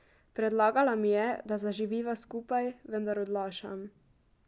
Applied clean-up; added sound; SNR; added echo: none; none; none; none.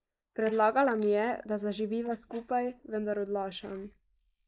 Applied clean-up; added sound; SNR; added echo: neural mask model Resemble Enhance denoiser.